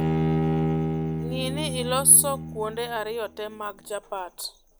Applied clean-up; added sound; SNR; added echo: none; Bowed string instrument; 2 dB; none.